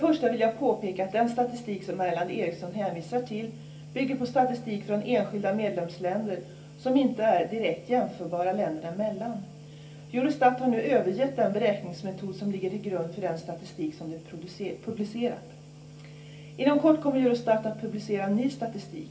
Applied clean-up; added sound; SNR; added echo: none; none; none; reverberation time 0.3 s.